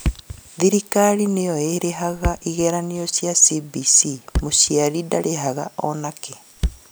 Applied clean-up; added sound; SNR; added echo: none; Thump, thud; 10 dB; none.